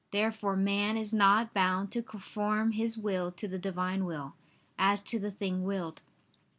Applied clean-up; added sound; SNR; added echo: none; none; none; none.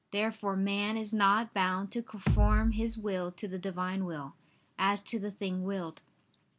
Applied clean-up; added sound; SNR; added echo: none; Bass drum; -3 dB; none.